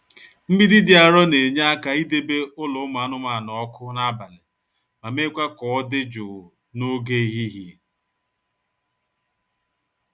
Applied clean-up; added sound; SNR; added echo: none; none; none; none.